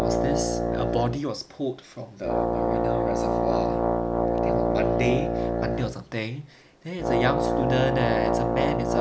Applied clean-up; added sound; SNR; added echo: none; Brass instrument; -4 dB; none.